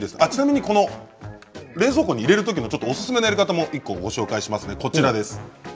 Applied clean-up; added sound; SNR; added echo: none; none; none; none.